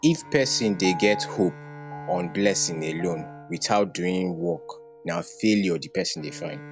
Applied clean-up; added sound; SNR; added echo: none; Bowed string instrument + Piano; 14 dB; none.